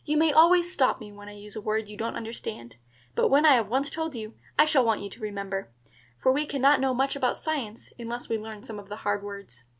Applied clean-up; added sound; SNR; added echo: none; none; none; none.